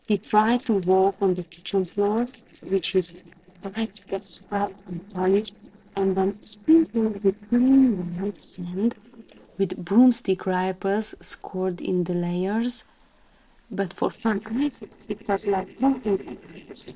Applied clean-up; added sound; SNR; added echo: neural separator model SepFormer DNS4.